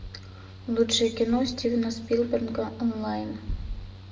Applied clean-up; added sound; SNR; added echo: none; Mechanical fan; 16 dB; reverberation time 0.7 s.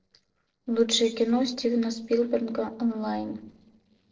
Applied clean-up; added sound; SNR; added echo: neural separator model SepFormer DNS4.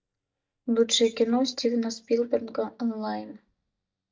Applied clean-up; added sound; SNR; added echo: neural mask model DeepFilterNet 3.